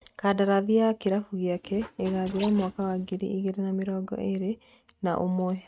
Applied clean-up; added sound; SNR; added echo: neural mask model RNNoise.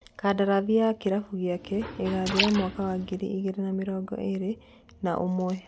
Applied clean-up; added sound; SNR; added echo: none; Liquid; 6 dB; none.